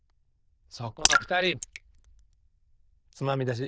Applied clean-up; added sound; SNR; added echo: neural diffusion model UNIVERSE++.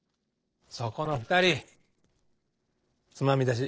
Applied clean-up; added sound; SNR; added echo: neural separator model SepFormer DNS4.